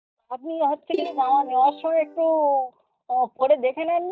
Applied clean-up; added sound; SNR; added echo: neural mask model DeepFilterNet 3.